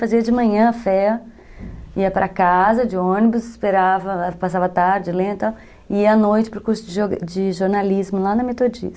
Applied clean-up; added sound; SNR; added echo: none; none; none; none.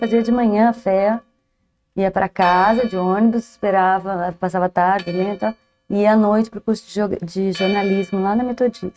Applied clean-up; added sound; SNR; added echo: neural mask model RNNoise.